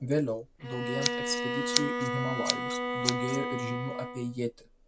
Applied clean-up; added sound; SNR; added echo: none; Scissors + Bowed string instrument; -1 dB; none.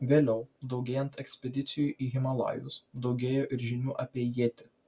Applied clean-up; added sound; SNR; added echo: none; none; none; none.